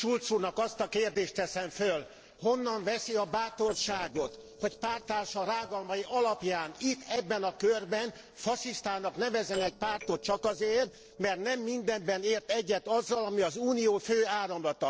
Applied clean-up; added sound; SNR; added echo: neural separator model SepFormer DNS4.